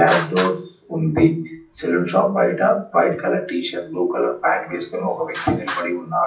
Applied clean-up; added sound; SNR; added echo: classical method WPE with log-MMSE.